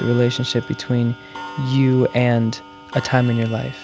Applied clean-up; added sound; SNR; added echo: none; Clock; 16 dB; none.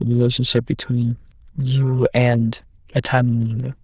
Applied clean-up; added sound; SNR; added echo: neural diffusion model UNIVERSE++.